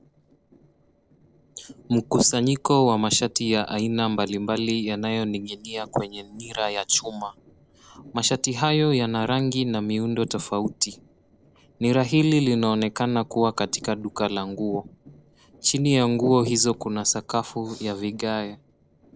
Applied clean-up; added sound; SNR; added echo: neural separator model SepFormer DNS4.